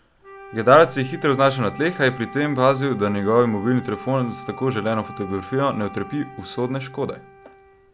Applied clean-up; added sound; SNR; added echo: none; Wind instrument, woodwind instrument; 18 dB; none.